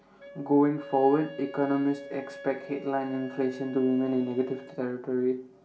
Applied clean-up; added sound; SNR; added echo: none; Wind instrument, woodwind instrument; 17 dB; reverberation time 0.2 s.